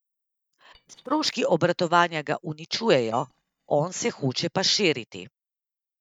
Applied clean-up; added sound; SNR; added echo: neural mask model DeepFilterNet 3.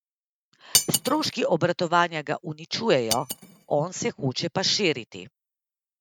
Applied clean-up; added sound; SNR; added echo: neural mask model RNNoise.